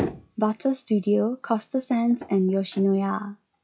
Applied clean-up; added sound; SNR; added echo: classical method log-MMSE.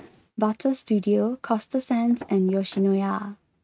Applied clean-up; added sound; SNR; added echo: neural mask model RNNoise.